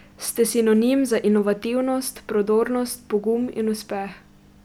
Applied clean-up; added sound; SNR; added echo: none; none; none; none.